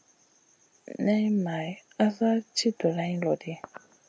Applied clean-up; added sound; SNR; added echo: none; none; none; none.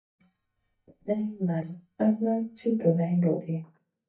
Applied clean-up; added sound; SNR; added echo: neural mask model DeepFilterNet 3.